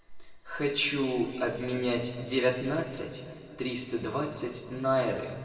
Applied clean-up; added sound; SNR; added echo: none; none; none; reverberation time 2.0 s.